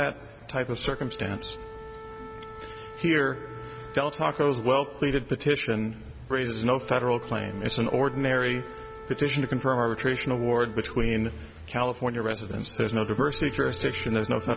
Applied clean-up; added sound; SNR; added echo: none; Wind instrument, woodwind instrument; 16 dB; none.